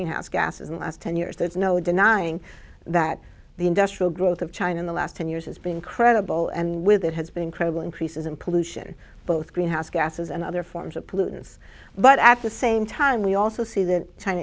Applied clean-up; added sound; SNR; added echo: none; none; none; none.